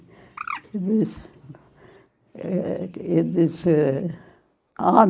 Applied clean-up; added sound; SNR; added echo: neural mask model Resemble Enhance denoiser.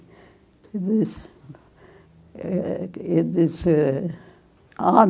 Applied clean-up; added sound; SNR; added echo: none; none; none; none.